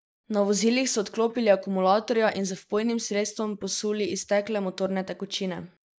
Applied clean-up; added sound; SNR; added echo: neural mask model Resemble Enhance denoiser.